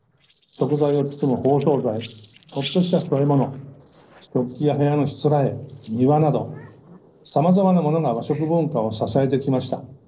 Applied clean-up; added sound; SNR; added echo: neural separator model SepFormer DNS4.